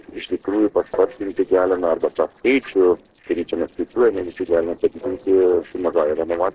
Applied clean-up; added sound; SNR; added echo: neural separator model SepFormer DNS4.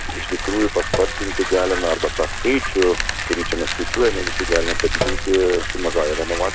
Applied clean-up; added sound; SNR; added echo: none; Sink (filling or washing) + Bicycle; 3 dB; none.